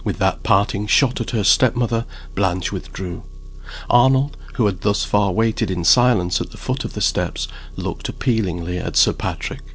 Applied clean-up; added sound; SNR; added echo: none; Engine; 12 dB; none.